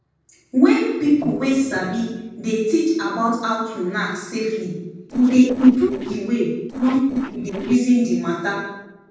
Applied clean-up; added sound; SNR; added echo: neural separator model SepFormer DNS4.